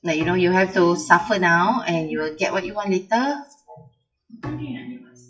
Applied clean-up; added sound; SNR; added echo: classical method WPE with log-MMSE.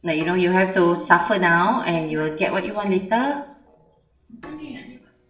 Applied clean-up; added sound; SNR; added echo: neural separator model SepFormer DNS4.